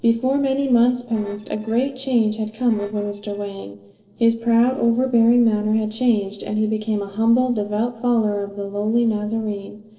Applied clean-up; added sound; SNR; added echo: neural separator model SepFormer DNS4.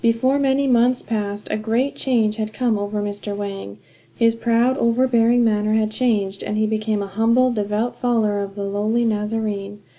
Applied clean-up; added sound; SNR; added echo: none; none; none; none.